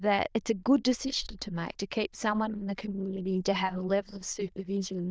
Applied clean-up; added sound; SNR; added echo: neural diffusion model UNIVERSE++.